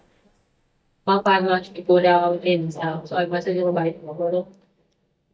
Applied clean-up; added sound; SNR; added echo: neural mask model DeepFilterNet 3.